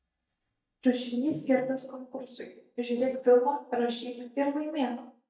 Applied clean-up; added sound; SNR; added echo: neural mask model DeepFilterNet 3.